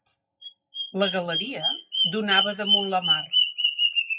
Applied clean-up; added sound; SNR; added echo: classical method WPE with log-MMSE.